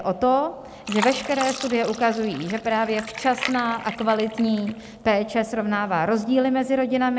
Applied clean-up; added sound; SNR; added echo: none; Fill (with liquid); 14 dB; none.